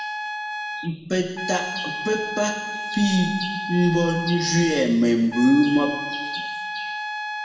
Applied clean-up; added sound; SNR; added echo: none; Trumpet; 7 dB; reverberation time 1.2 s.